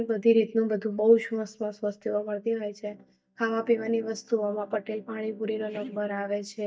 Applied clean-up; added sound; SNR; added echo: neural mask model DeepFilterNet 3.